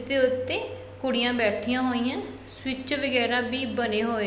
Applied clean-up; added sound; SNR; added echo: none; none; none; none.